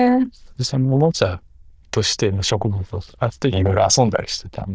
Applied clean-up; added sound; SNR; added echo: neural diffusion model UNIVERSE++.